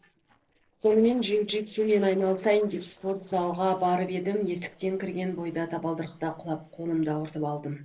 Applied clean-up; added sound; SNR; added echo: neural separator model SepFormer DNS4.